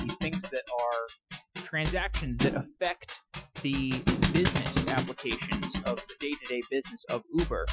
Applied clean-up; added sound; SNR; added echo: classical method Wiener filter.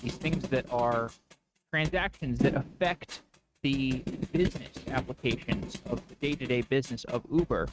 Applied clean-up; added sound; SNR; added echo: neural mask model RNNoise.